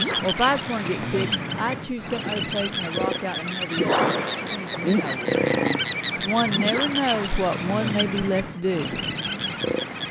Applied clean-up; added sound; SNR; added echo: none; Bird; -3 dB; none.